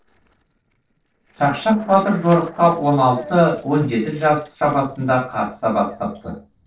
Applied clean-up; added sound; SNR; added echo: neural separator model SepFormer DNS4.